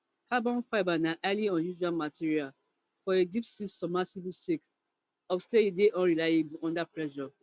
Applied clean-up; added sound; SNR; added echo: none; none; none; none.